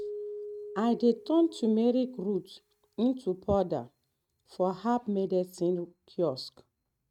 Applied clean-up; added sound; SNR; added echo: neural mask model RNNoise.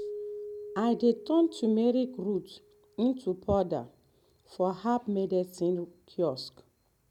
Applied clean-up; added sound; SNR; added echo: none; Keyboard (musical); 17 dB; none.